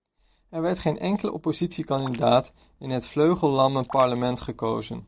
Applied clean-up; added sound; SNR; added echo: neural separator model SepFormer DNS4.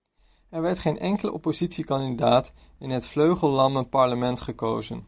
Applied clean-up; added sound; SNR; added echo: none; none; none; none.